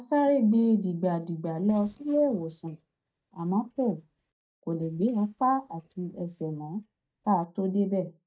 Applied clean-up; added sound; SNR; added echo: neural mask model DeepFilterNet 3.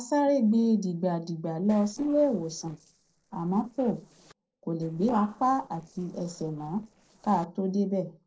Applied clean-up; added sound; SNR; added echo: neural separator model SepFormer DNS4.